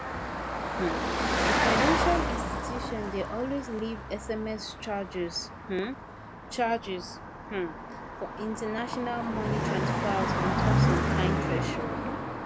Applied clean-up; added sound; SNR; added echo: none; Car passing by; -4 dB; none.